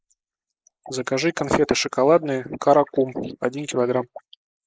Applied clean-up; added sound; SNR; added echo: neural mask model Resemble Enhance denoiser.